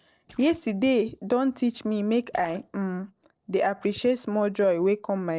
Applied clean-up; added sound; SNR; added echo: neural separator model SepFormer DNS4.